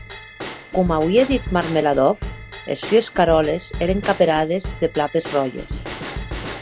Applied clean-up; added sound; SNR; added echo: none; Bell / Drum / Drum kit; 10 dB; none.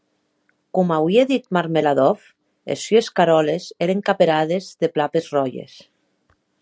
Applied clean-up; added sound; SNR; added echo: none; none; none; none.